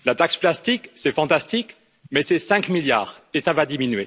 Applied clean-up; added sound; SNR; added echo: none; none; none; none.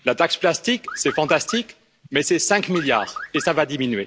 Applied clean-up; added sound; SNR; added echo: none; Car; 13 dB; none.